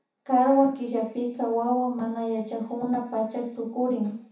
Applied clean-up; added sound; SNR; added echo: none; none; none; reverberation time 0.7 s.